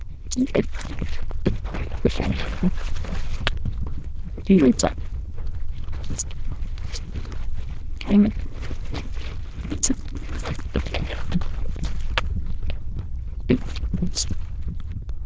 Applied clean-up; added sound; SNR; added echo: neural diffusion model UNIVERSE++.